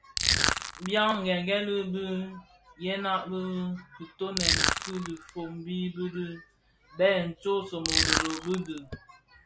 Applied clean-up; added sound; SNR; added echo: none; Crushing; -3 dB; none.